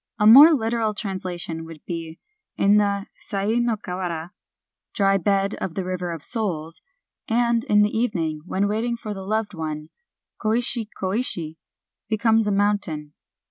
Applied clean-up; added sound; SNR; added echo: none; none; none; none.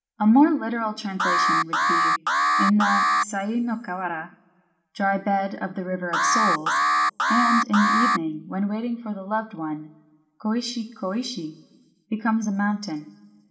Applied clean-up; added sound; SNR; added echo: none; Alarm; -3 dB; reverberation time 1.6 s.